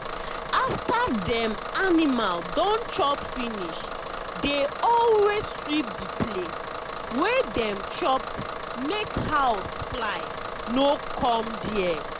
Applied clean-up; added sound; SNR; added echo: none; Bus / Engine; 7 dB; none.